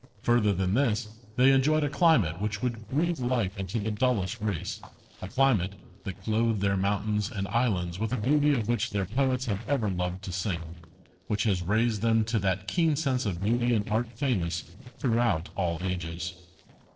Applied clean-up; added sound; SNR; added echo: neural separator model SepFormer DNS4.